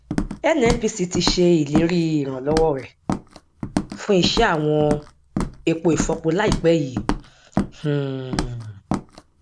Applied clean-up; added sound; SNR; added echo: none; Walk, footsteps; 6 dB; none.